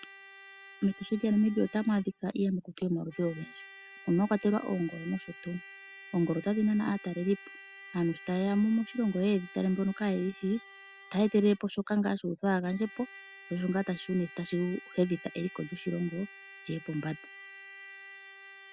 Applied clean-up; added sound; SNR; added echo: none; Trumpet; 18 dB; none.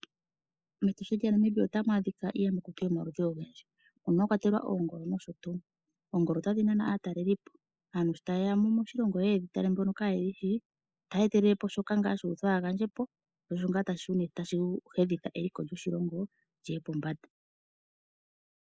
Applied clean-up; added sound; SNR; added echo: neural mask model Resemble Enhance denoiser.